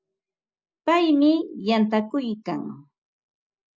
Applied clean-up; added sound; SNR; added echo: none; none; none; none.